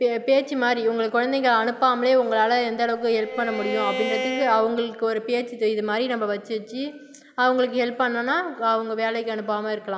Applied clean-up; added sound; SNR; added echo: none; Bowed string instrument; 7 dB; none.